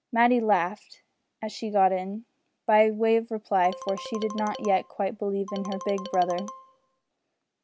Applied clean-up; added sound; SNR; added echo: none; Marimba, xylophone; 13 dB; none.